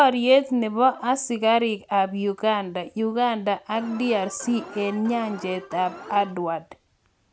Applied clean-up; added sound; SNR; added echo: none; Alarm; 16 dB; none.